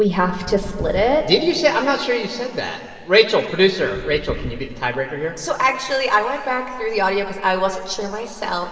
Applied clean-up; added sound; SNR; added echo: none; Knock / Wood; 15 dB; reverberation time 2.8 s.